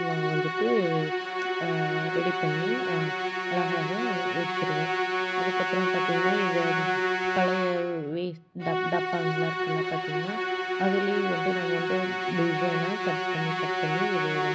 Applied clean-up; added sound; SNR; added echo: none; Musical instrument; -2 dB; none.